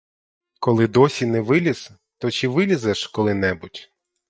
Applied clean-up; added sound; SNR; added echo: neural mask model DeepFilterNet 3.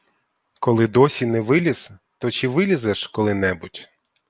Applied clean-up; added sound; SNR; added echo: none; none; none; none.